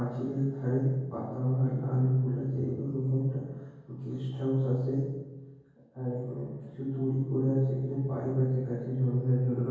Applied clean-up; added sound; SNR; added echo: none; none; none; reverberation time 1.3 s.